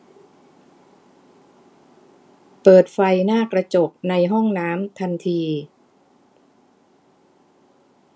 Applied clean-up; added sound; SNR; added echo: none; none; none; none.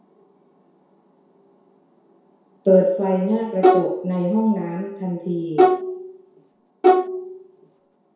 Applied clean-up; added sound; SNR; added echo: none; Bowed string instrument; -4 dB; reverberation time 0.7 s.